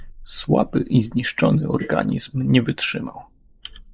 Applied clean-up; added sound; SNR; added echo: neural mask model Resemble Enhance denoiser.